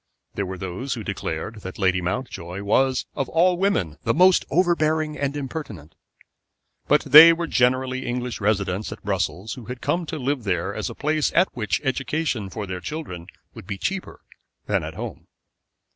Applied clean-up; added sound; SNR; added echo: none; none; none; none.